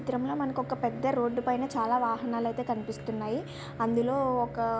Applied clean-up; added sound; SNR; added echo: none; Bowed string instrument; 13 dB; none.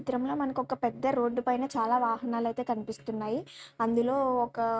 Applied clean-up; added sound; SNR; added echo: neural mask model RNNoise.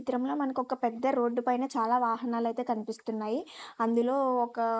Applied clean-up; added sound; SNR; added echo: neural mask model Resemble Enhance denoiser.